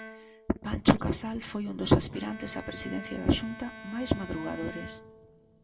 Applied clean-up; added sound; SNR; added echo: none; Bowed string instrument; 16 dB; reverberation time 1.3 s.